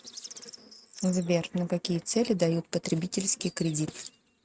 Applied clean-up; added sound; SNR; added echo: neural mask model RNNoise.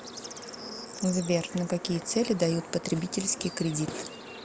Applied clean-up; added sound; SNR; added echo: none; Bird / Insect / Frog; 13 dB; none.